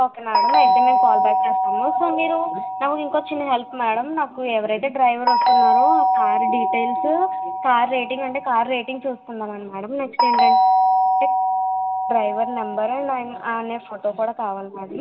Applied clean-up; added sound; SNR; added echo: none; Doorbell; -3 dB; reverberation time 0.8 s.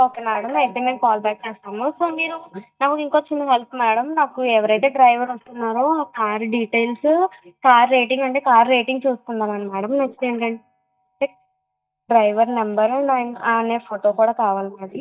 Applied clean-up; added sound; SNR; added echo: neural mask model DeepFilterNet 3.